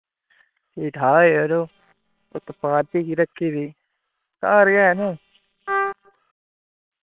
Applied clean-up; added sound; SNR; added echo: neural separator model SepFormer WHAM!.